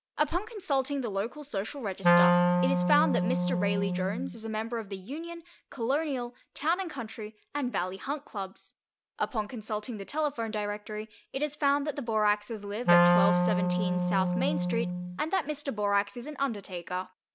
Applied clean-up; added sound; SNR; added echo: none; Wind instrument, woodwind instrument; -4 dB; none.